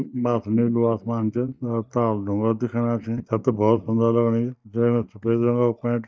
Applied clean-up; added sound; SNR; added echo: neural mask model DeepFilterNet 3.